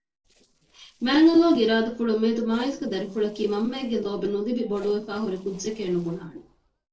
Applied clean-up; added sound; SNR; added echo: neural separator model SepFormer DNS4.